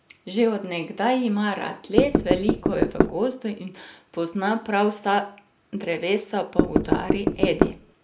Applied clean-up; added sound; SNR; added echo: none; Knock / Wood; -3 dB; none.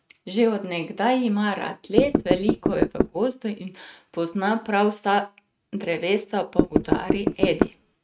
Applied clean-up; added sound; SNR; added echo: neural mask model RNNoise.